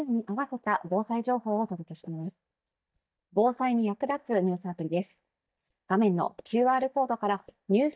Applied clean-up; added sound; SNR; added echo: neural mask model DeepFilterNet 3.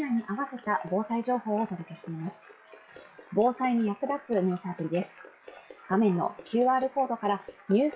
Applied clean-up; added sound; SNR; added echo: classical method WPE with log-MMSE.